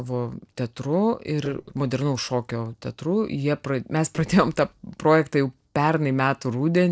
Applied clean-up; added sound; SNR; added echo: neural separator model SepFormer DNS4.